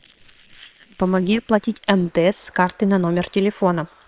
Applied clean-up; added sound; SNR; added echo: neural separator model SepFormer WHAM!.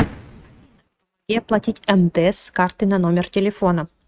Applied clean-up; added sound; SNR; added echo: neural mask model RNNoise.